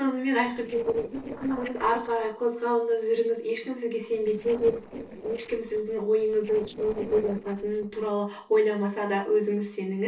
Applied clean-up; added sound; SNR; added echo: neural separator model SepFormer DNS4.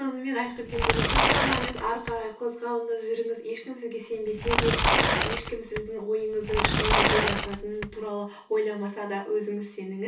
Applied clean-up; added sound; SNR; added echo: none; Tearing; -5 dB; reverberation time 0.3 s.